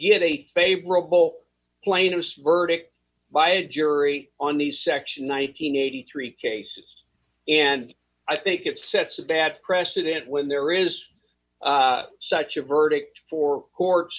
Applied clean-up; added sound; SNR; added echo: none; none; none; none.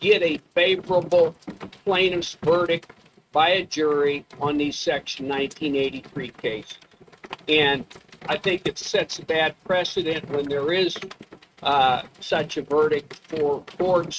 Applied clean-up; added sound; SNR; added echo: neural mask model RNNoise.